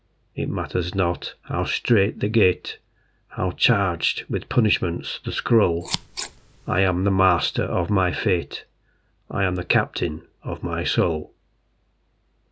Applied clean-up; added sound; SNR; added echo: none; Scissors; 10 dB; none.